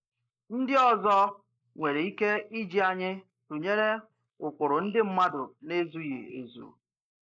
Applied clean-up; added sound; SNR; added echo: neural mask model Resemble Enhance denoiser.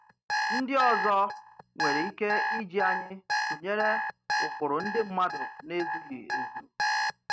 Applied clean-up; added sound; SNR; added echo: neural mask model RNNoise.